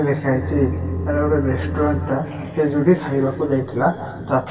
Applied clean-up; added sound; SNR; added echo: none; Bowed string instrument; 5 dB; reverberation time 2.4 s.